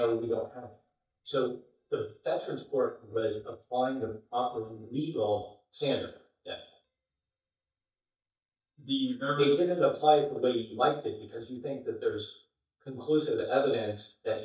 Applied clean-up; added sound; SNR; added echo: neural mask model DeepFilterNet 3.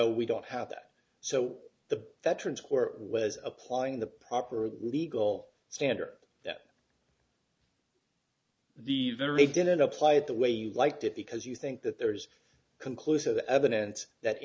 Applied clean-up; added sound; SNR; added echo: none; none; none; none.